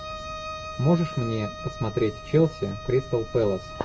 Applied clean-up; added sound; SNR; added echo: none; Bowed string instrument; 12 dB; none.